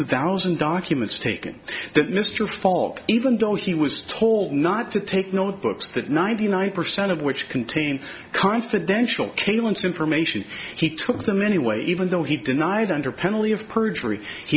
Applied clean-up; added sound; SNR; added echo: none; none; none; none.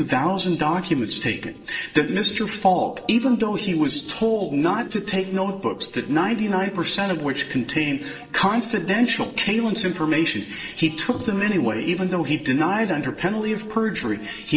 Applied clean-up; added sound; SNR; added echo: neural separator model SepFormer DNS4.